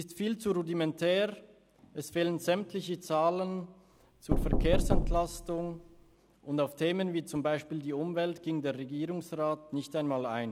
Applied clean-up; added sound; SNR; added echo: none; Knock; -3 dB; none.